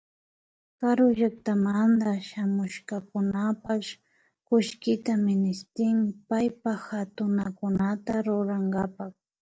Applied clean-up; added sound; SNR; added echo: neural mask model DeepFilterNet 3.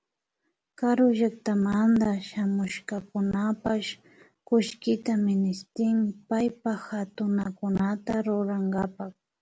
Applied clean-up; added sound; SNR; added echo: none; none; none; none.